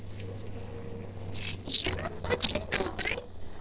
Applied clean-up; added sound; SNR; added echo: neural separator model SepFormer DNS4.